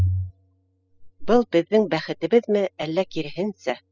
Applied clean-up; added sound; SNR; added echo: classical method spectral subtraction.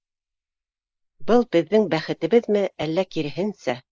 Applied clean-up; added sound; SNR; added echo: neural mask model Resemble Enhance denoiser.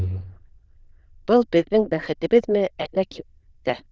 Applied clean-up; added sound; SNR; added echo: neural diffusion model UNIVERSE++.